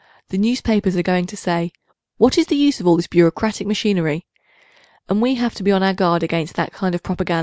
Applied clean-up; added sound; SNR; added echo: none; none; none; none.